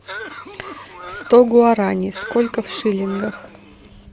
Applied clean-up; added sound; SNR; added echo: none; Cough; 15 dB; none.